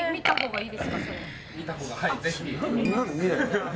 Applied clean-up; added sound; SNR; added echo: none; Burping, eructation; 4 dB; none.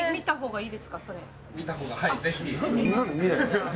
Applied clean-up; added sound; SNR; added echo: none; none; none; none.